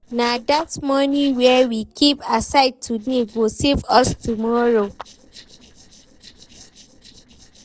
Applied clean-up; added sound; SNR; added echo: neural separator model SepFormer DNS4.